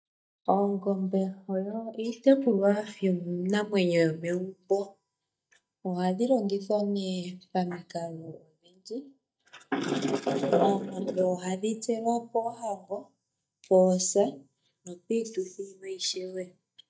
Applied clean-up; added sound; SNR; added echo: neural mask model DeepFilterNet 3.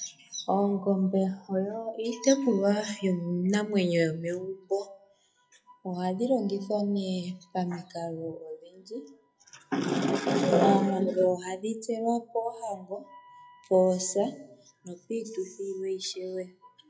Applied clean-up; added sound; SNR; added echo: classical method WPE with log-MMSE.